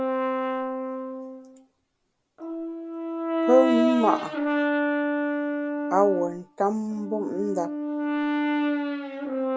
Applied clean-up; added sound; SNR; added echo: none; Brass instrument; -1 dB; none.